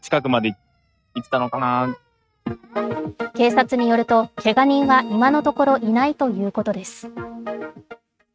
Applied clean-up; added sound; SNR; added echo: neural mask model RNNoise.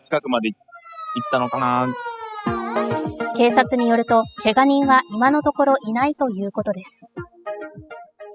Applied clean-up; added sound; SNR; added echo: classical method spectral subtraction.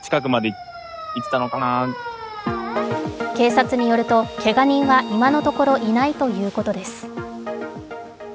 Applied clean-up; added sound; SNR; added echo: none; Bowed string instrument; 19 dB; none.